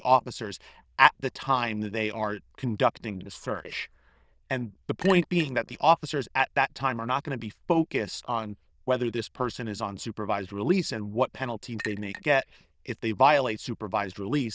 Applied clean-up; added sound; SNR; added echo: neural diffusion model UNIVERSE++.